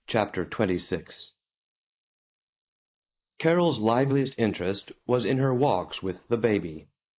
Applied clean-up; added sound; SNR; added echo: neural mask model Resemble Enhance denoiser.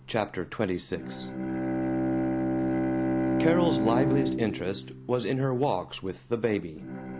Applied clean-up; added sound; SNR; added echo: none; Bowed string instrument; -1 dB; none.